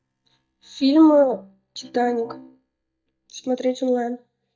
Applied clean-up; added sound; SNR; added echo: neural mask model DeepFilterNet 3.